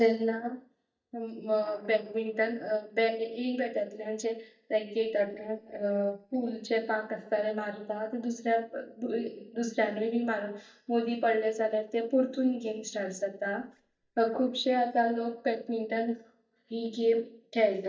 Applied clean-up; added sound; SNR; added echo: neural mask model DeepFilterNet 3.